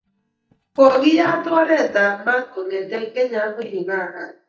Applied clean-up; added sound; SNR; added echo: neural mask model DeepFilterNet 3.